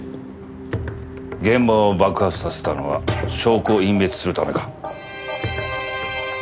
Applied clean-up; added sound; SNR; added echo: none; none; none; none.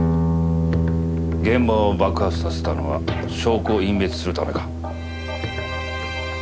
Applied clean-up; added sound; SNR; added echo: none; Guitar; 0 dB; none.